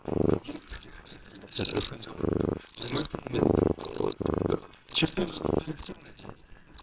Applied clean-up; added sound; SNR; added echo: neural separator model SepFormer WHAMR!.